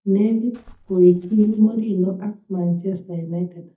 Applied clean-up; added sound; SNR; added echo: neural mask model DeepFilterNet 3.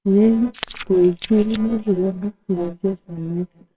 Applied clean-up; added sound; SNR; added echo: neural separator model SepFormer WHAMR!.